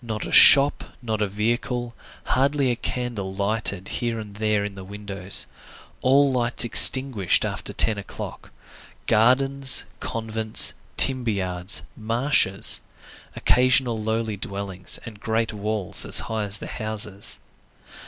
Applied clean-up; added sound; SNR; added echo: none; none; none; none.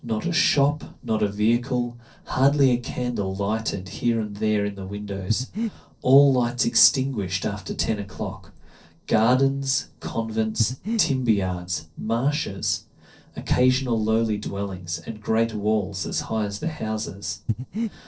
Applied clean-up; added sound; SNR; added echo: neural separator model SepFormer DNS4.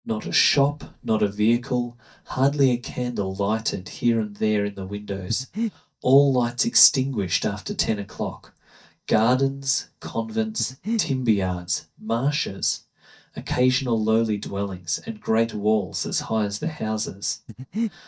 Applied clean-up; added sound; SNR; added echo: neural mask model DeepFilterNet 3.